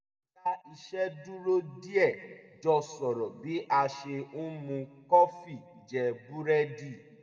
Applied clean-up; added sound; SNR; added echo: none; none; none; reverberation time 1.0 s.